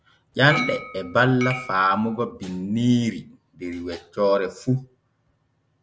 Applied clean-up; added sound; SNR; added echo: none; Chink, clink; 9 dB; none.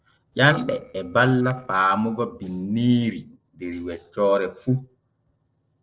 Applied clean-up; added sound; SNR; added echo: neural separator model SepFormer DNS4.